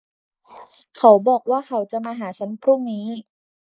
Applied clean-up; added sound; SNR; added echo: neural mask model Resemble Enhance denoiser.